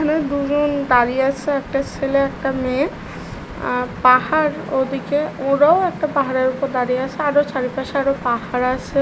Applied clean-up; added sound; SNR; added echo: none; none; none; none.